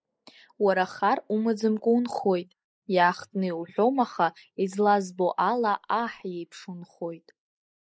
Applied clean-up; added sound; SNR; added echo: neural mask model Resemble Enhance denoiser.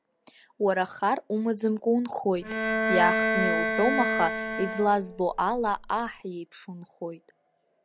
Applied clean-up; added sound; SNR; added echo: none; Bowed string instrument; 0 dB; none.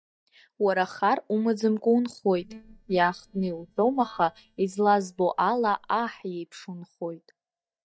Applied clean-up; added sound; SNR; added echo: neural mask model DeepFilterNet 3.